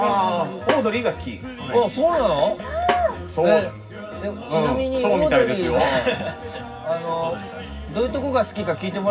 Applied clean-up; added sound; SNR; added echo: none; Snare drum; 10 dB; reverberation time 0.4 s.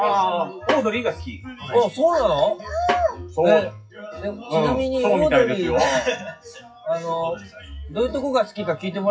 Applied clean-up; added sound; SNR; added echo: classical method WPE with log-MMSE.